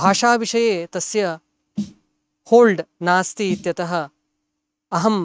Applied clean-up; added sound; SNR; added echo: neural mask model RNNoise.